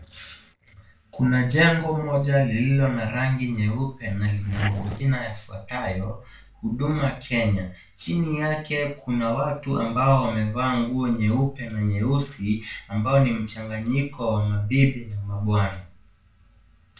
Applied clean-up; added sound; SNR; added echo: neural separator model SepFormer DNS4.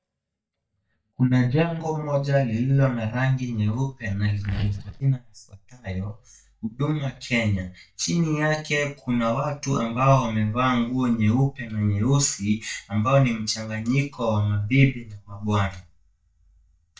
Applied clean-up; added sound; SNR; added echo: neural mask model DeepFilterNet 3.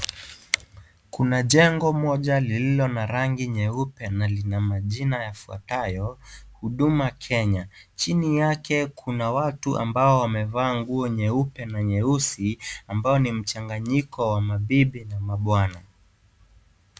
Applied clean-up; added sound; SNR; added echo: none; none; none; none.